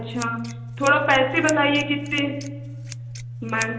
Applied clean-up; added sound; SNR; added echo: none; Scissors; 10 dB; reverberation time 0.9 s.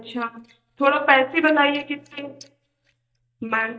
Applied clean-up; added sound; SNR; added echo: neural mask model DeepFilterNet 3.